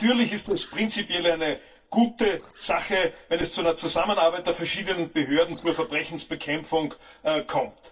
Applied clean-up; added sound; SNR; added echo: neural separator model SepFormer DNS4.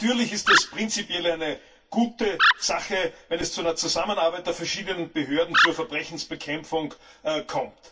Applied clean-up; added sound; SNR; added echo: none; Animal; -2 dB; reverberation time 0.2 s.